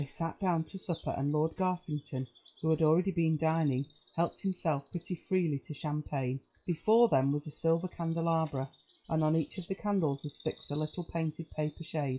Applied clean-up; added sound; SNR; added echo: classical method log-MMSE.